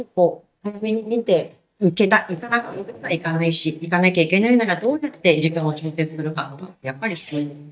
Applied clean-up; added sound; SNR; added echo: neural mask model DeepFilterNet 3.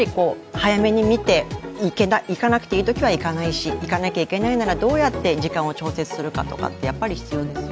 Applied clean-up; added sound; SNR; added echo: none; none; none; none.